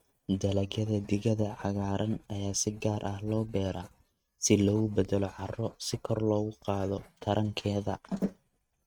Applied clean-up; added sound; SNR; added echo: neural mask model RNNoise.